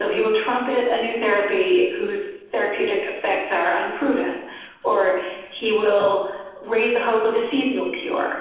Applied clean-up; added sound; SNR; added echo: neural separator model SepFormer DNS4.